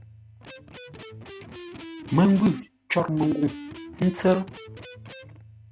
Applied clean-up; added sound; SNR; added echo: none; Electric guitar; 15 dB; none.